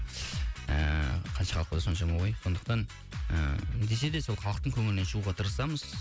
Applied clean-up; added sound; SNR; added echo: none; none; none; none.